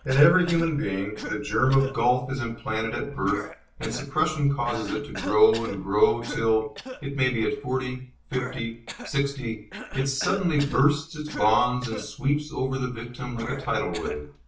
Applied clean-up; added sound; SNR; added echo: none; Cough; 14 dB; reverberation time 0.4 s.